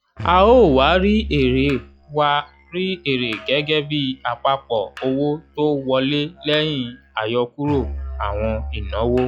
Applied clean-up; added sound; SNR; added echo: classical method log-MMSE.